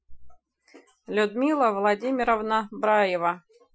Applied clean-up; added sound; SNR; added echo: classical method Wiener filter.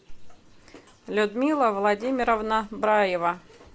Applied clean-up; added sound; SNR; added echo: none; none; none; none.